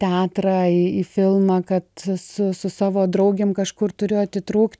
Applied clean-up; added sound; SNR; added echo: none; none; none; none.